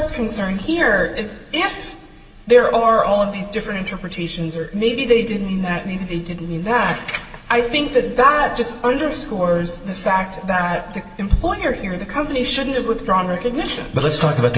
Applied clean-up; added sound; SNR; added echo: none; none; none; reverberation time 2.7 s.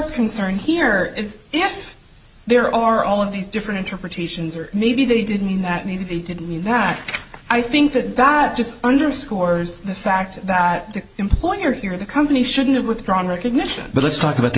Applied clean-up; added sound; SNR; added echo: none; none; none; none.